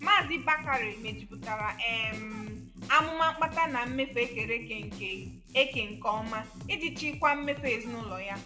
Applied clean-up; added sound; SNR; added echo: none; Drum kit; 13 dB; reverberation time 0.8 s.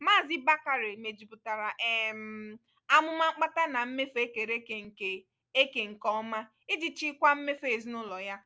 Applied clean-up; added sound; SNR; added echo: none; none; none; none.